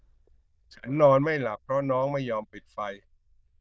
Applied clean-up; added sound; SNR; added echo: neural diffusion model UNIVERSE++.